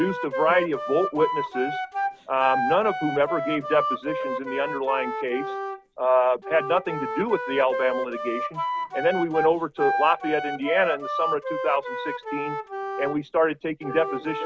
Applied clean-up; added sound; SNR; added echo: none; Wind instrument, woodwind instrument; 4 dB; none.